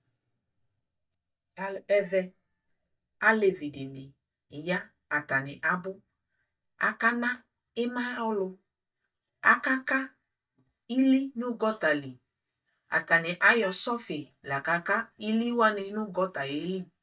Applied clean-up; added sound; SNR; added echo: neural mask model DeepFilterNet 3.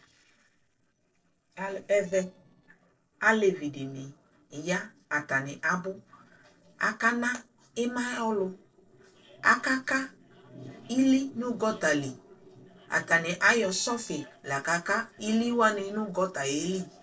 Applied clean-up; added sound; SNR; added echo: neural separator model SepFormer DNS4.